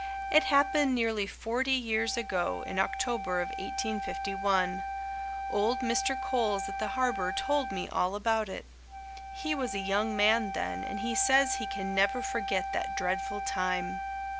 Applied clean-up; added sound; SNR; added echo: none; Wind instrument, woodwind instrument; 5 dB; none.